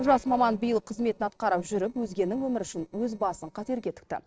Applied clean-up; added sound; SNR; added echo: neural separator model SepFormer DNS4.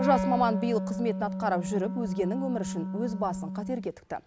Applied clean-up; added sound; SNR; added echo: none; Wind instrument, woodwind instrument; 3 dB; none.